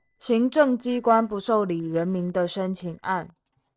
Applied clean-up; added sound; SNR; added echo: neural separator model SepFormer DNS4.